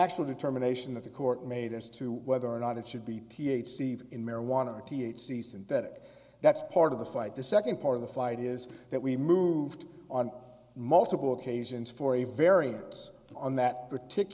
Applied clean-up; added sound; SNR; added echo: none; none; none; none.